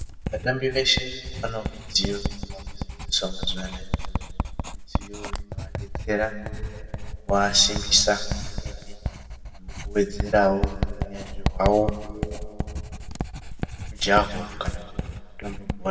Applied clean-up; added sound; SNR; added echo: none; Writing; 3 dB; reverberation time 1.9 s.